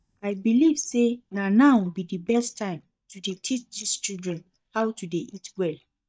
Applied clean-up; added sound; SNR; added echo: neural mask model DeepFilterNet 3.